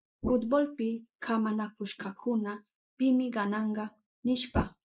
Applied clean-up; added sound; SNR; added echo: neural mask model Resemble Enhance denoiser.